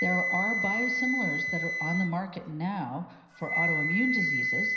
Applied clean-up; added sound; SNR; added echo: none; Wind instrument, woodwind instrument; -2 dB; reverberation time 0.9 s.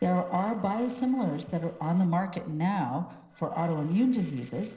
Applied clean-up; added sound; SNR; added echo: neural separator model SepFormer DNS4.